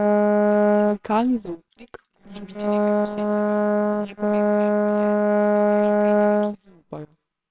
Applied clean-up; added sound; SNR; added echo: neural separator model SepFormer WHAMR!.